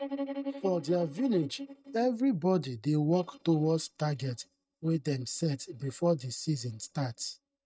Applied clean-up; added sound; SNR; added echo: neural mask model DeepFilterNet 3.